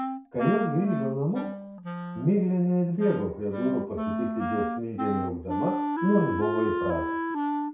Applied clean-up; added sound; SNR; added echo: none; Wind instrument, woodwind instrument; 3 dB; reverberation time 0.6 s.